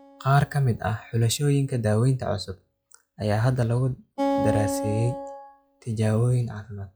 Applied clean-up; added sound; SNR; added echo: classical method log-MMSE.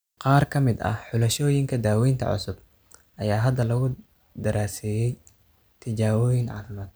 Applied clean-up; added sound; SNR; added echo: none; none; none; none.